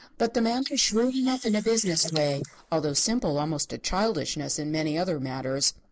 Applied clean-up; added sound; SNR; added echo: neural mask model Resemble Enhance denoiser.